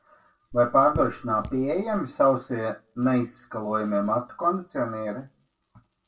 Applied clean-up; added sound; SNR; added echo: none; Raindrop / Drip; 13 dB; reverberation time 0.2 s.